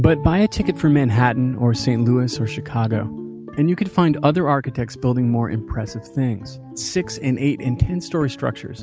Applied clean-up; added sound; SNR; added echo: none; none; none; none.